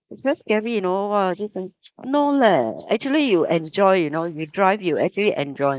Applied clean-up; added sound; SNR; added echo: neural mask model Resemble Enhance denoiser.